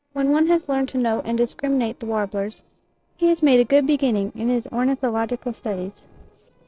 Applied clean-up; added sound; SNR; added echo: neural separator model SepFormer DNS4.